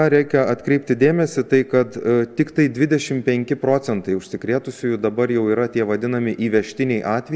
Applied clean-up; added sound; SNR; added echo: none; none; none; none.